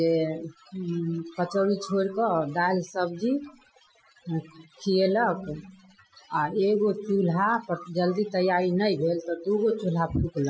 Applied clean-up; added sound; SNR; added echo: classical method Wiener filter.